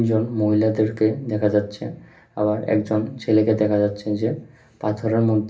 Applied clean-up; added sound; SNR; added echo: none; none; none; reverberation time 0.3 s.